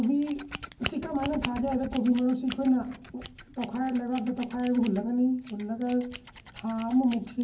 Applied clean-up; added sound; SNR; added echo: none; Scissors; 11 dB; reverberation time 0.3 s.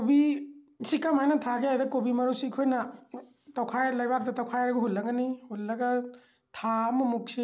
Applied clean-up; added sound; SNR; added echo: none; none; none; none.